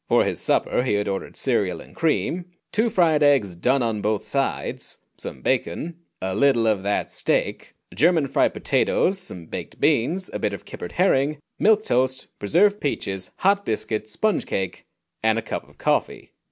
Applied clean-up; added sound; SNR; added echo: none; none; none; none.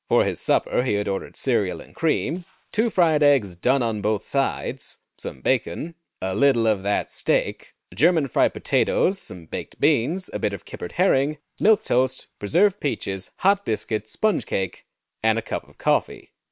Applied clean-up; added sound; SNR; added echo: neural separator model SepFormer WHAM!.